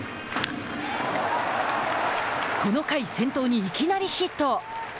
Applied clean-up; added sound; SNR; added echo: none; Toilet flush; 17 dB; none.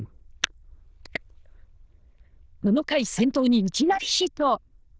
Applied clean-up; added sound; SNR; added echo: neural diffusion model UNIVERSE++.